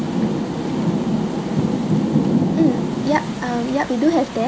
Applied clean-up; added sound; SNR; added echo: none; Rain; -3 dB; none.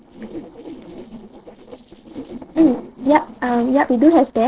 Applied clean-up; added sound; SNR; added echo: neural separator model SepFormer DNS4.